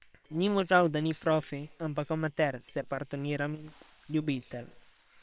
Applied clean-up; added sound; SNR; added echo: neural separator model SepFormer WHAM!.